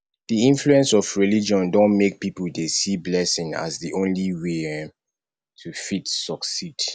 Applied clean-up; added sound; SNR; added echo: none; none; none; none.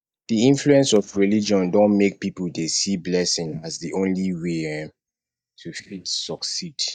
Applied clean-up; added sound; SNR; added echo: neural mask model DeepFilterNet 3.